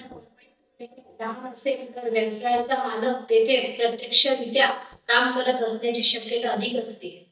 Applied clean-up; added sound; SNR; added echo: neural mask model DeepFilterNet 3.